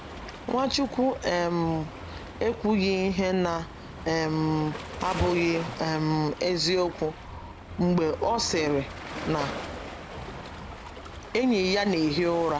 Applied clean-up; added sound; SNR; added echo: none; Waves, surf; 11 dB; none.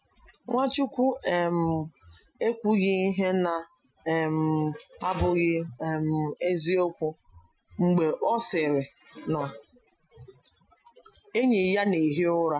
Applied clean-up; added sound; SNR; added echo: classical method Wiener filter.